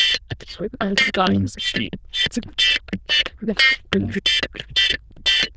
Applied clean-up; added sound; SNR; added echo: neural diffusion model UNIVERSE++.